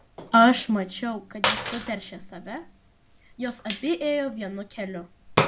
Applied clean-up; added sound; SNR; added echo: none; Gunshot, gunfire; 5 dB; none.